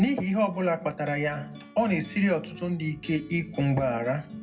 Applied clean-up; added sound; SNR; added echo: none; Acoustic guitar; 17 dB; reverberation time 0.3 s.